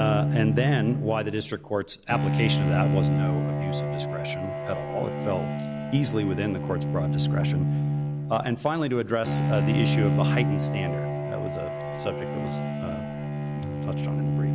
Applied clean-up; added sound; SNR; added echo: none; Bowed string instrument; -3 dB; none.